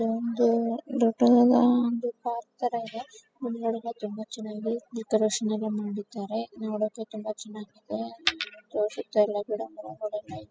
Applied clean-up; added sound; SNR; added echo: classical method spectral subtraction.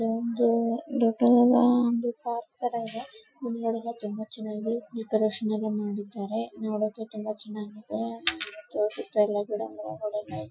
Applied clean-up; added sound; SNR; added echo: classical method Wiener filter.